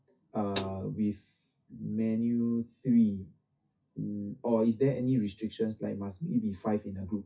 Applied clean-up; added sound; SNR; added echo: classical method WPE with log-MMSE.